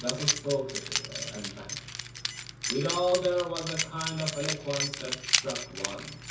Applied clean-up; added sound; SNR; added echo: none; Keys jangling; 1 dB; reverberation time 0.6 s.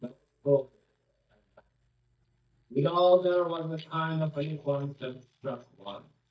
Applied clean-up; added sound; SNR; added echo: neural mask model DeepFilterNet 3.